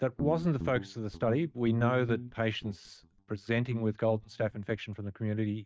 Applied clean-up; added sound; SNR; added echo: neural mask model DeepFilterNet 3.